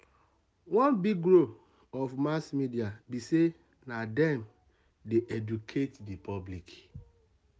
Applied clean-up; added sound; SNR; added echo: none; none; none; none.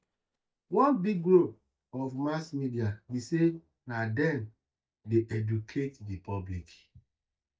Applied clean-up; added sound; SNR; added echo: neural mask model DeepFilterNet 3.